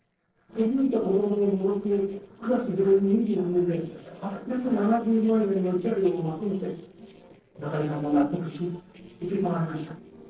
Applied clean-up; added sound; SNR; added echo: neural separator model SepFormer DNS4.